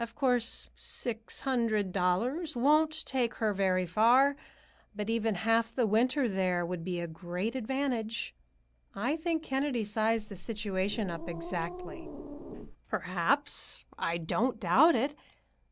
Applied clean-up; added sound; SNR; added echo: none; Growling; 10 dB; none.